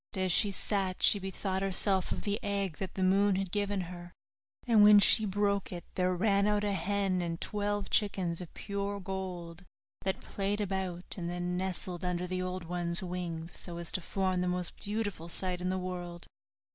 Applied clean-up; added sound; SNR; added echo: none; none; none; none.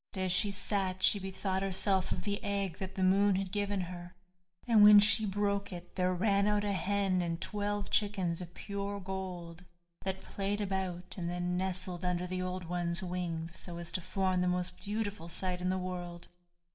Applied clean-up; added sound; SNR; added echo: none; none; none; reverberation time 0.3 s.